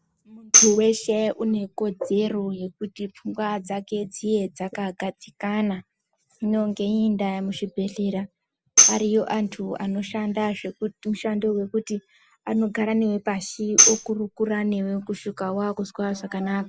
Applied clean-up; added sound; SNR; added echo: none; Tambourine; -3 dB; none.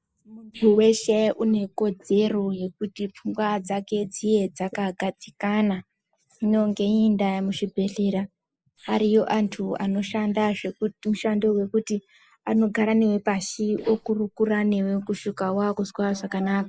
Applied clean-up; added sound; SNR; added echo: neural mask model Resemble Enhance denoiser.